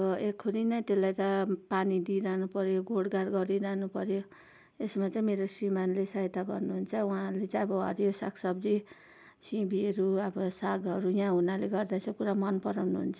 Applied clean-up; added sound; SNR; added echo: none; none; none; none.